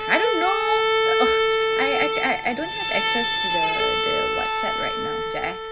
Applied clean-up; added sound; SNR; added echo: none; Bowed string instrument; -4 dB; none.